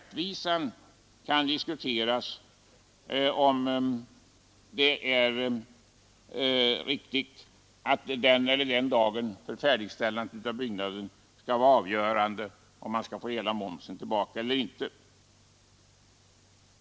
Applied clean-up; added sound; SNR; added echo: none; none; none; none.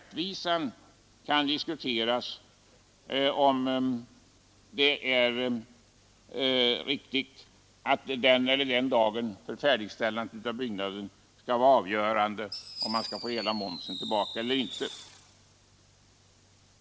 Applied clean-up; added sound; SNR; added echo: none; Fireworks; 11 dB; none.